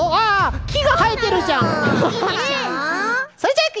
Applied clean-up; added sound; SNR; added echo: none; none; none; none.